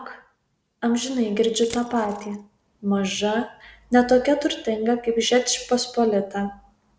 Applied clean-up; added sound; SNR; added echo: neural separator model SepFormer DNS4.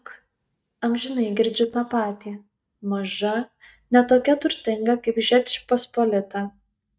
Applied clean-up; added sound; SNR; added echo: neural mask model DeepFilterNet 3.